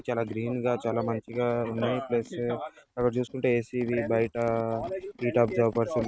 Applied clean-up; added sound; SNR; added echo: neural mask model RNNoise.